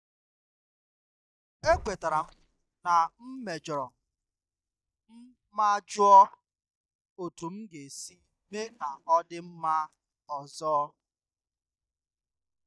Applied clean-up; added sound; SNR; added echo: neural mask model DeepFilterNet 3.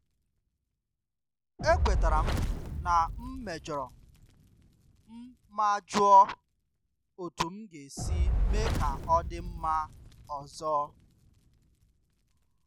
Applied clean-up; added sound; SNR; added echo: none; Fire; 3 dB; none.